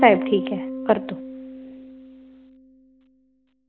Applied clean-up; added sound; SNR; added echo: none; Bass guitar; 8 dB; none.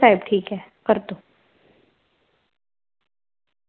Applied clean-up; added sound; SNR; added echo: none; none; none; none.